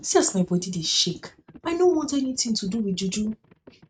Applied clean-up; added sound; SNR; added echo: neural mask model RNNoise.